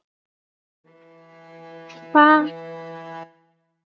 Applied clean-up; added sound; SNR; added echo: none; Bowed string instrument; 16 dB; none.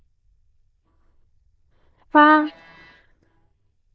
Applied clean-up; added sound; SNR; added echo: neural diffusion model UNIVERSE++.